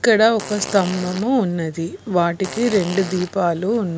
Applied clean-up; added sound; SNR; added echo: none; Fart; 15 dB; none.